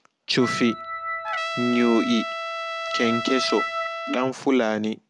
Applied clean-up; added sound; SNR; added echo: none; Organ + Trumpet; 5 dB; none.